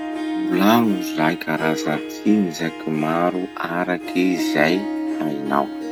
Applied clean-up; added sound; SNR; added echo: none; Harp; 5 dB; none.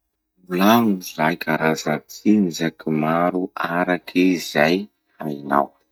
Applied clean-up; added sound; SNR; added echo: neural mask model DeepFilterNet 3.